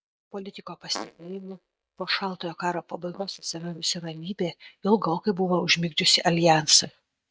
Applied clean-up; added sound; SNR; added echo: neural mask model DeepFilterNet 3.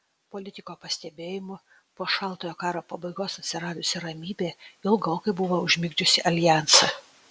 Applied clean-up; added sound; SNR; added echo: none; none; none; none.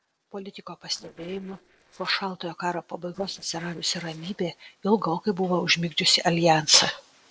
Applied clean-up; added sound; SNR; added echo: neural separator model SepFormer DNS4.